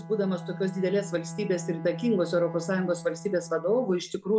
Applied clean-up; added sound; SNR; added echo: none; Bowed string instrument; 12 dB; none.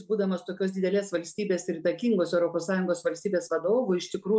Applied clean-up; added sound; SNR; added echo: none; none; none; none.